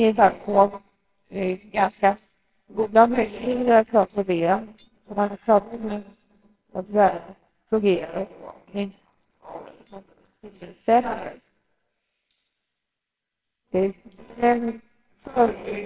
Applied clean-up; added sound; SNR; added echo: neural separator model SepFormer WHAMR!.